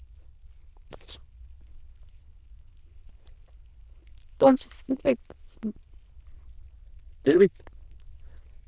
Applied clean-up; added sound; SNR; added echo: neural diffusion model UNIVERSE++.